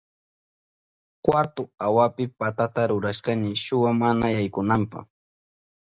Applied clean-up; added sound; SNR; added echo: none; none; none; none.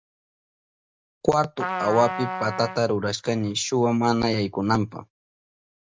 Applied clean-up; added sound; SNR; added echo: none; Trumpet; 6 dB; none.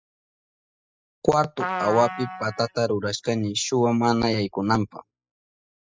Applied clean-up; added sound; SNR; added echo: classical method spectral subtraction.